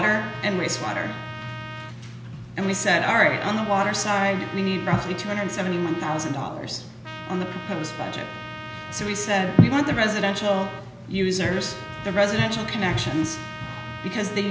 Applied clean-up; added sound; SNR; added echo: none; Trumpet; 13 dB; none.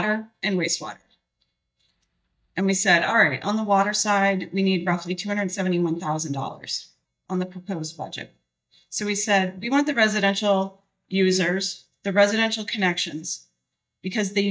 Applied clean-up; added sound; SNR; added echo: neural mask model DeepFilterNet 3.